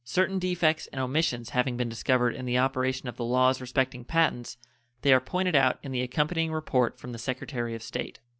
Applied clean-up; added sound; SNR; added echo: none; none; none; none.